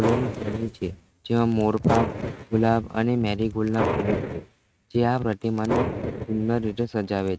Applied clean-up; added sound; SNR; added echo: neural mask model RNNoise.